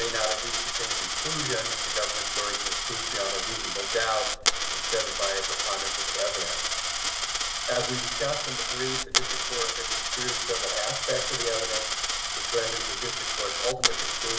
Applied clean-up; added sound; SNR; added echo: none; Coin (dropping); -5 dB; reverberation time 1.0 s.